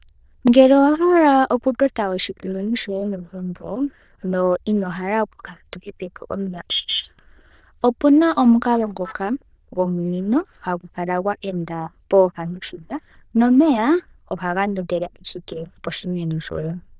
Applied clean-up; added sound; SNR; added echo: neural diffusion model UNIVERSE++.